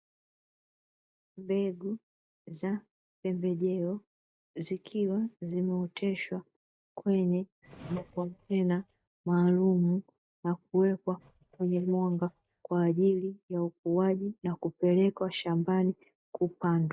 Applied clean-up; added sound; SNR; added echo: neural mask model DeepFilterNet 3.